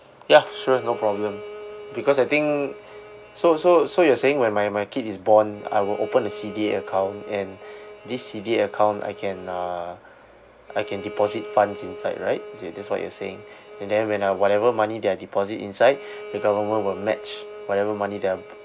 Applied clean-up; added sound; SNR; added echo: none; Bowed string instrument; 16 dB; none.